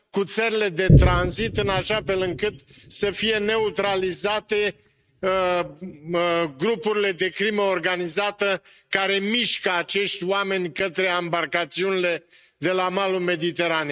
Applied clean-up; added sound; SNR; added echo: neural mask model RNNoise.